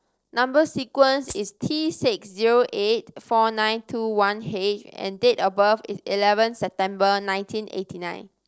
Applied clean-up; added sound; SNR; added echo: neural separator model SepFormer DNS4.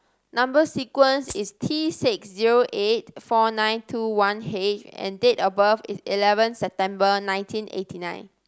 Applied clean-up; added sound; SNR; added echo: none; Rattle (instrument); 17 dB; none.